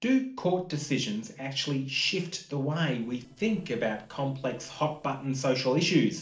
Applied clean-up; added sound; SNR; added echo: neural separator model SepFormer DNS4.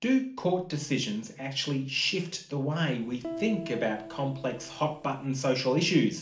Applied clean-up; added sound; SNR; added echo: none; Piano; 12 dB; reverberation time 0.4 s.